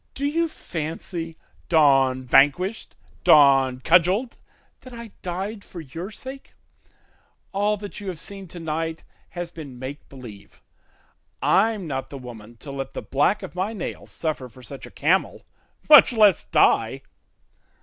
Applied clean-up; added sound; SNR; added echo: none; none; none; none.